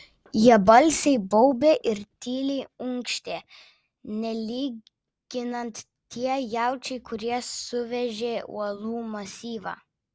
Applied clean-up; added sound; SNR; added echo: none; none; none; none.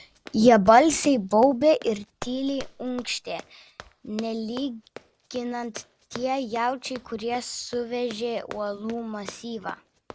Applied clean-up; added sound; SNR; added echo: none; Run; 20 dB; none.